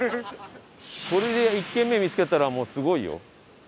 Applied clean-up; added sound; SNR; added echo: none; none; none; none.